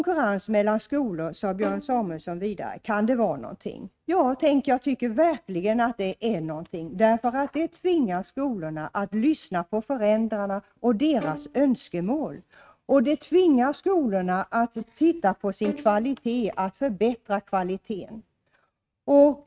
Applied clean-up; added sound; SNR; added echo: neural mask model RNNoise.